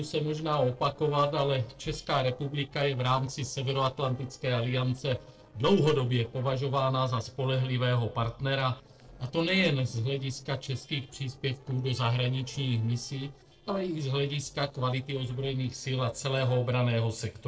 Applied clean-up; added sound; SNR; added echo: neural separator model SepFormer DNS4.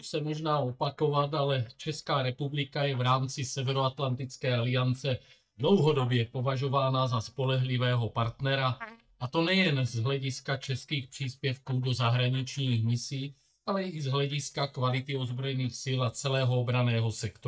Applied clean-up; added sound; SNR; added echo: neural mask model DeepFilterNet 3.